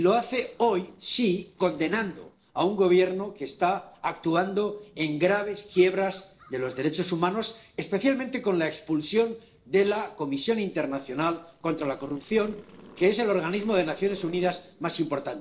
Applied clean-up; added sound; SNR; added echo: neural separator model SepFormer DNS4.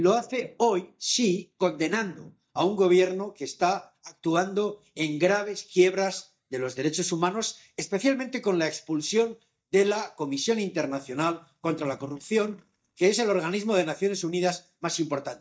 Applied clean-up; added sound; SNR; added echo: neural mask model DeepFilterNet 3.